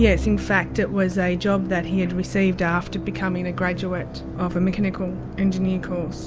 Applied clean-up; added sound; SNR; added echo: none; Musical instrument; 7 dB; none.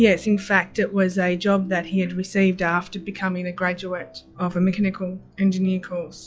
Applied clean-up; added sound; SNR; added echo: classical method log-MMSE.